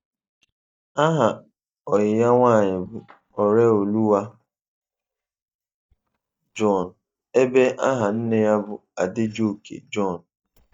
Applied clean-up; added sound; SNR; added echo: neural mask model DeepFilterNet 3.